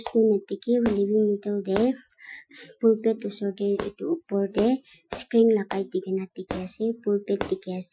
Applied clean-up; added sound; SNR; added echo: classical method Wiener filter.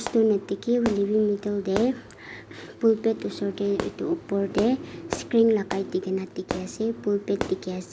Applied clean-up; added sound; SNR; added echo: none; Fireworks; 12 dB; none.